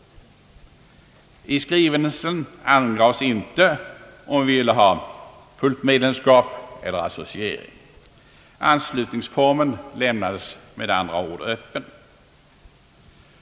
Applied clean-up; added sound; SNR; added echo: none; none; none; none.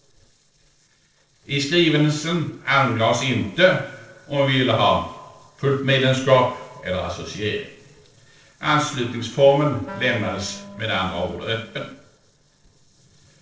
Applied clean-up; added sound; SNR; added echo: neural separator model SepFormer DNS4.